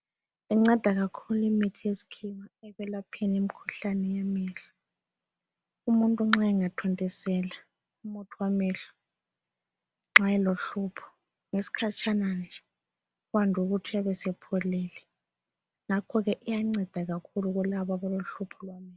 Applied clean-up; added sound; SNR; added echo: none; none; none; none.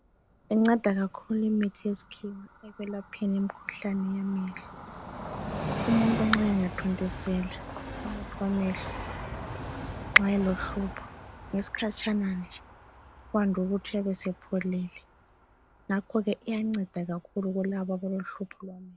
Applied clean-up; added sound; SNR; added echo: none; Train; 10 dB; none.